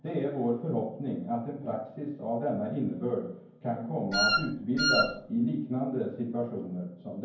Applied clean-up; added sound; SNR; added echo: none; Wind instrument, woodwind instrument; -3 dB; reverberation time 0.9 s.